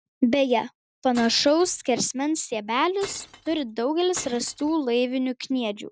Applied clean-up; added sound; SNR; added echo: none; Glass; 19 dB; none.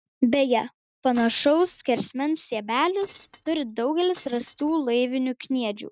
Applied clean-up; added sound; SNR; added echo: neural mask model RNNoise.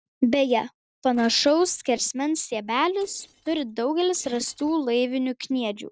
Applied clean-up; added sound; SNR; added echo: neural separator model SepFormer DNS4.